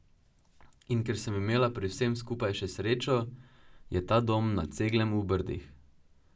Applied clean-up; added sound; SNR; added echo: none; none; none; none.